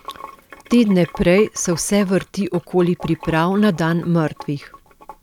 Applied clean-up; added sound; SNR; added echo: none; Sink (filling or washing) / Water; 20 dB; none.